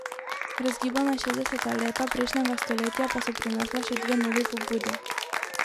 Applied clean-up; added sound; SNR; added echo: none; Applause / Cheering; 2 dB; none.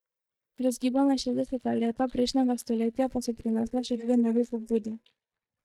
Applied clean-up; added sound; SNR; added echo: neural mask model DeepFilterNet 3.